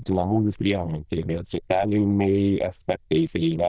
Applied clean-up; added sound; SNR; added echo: neural diffusion model UNIVERSE++.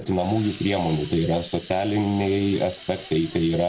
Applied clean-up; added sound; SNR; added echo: none; Hiss; 18 dB; none.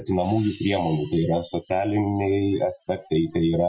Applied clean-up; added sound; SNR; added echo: classical method Wiener filter.